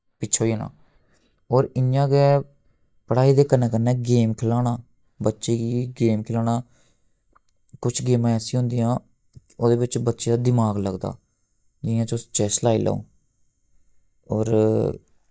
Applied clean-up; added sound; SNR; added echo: neural mask model DeepFilterNet 3.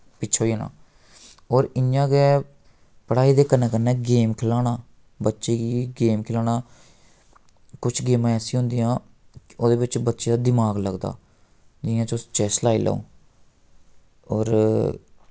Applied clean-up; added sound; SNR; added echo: none; none; none; none.